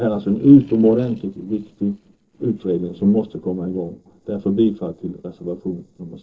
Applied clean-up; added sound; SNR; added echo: neural separator model SepFormer DNS4.